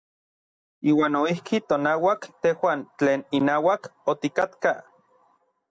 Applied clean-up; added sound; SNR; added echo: none; none; none; none.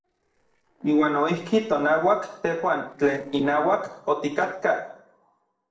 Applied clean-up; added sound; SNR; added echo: neural separator model SepFormer DNS4.